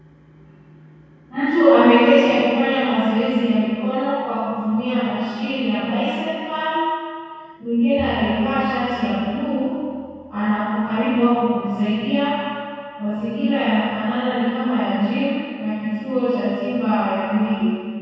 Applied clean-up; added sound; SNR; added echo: none; Bowed string instrument; 20 dB; reverberation time 2.0 s.